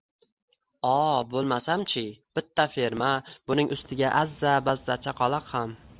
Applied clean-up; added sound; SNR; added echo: none; none; none; none.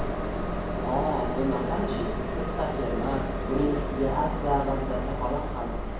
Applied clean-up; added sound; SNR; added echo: none; Train; -1 dB; reverberation time 1.2 s.